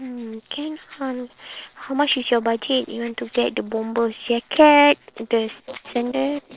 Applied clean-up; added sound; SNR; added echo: neural separator model SepFormer DNS4.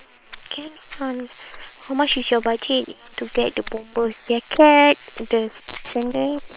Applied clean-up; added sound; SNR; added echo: neural separator model SepFormer WHAM!.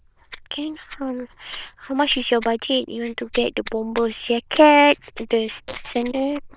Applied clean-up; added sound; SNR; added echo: neural diffusion model UNIVERSE++.